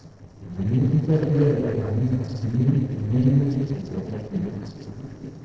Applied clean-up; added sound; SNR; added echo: neural separator model SepFormer DNS4.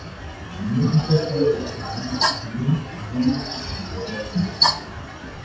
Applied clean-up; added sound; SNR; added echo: classical method WPE with log-MMSE.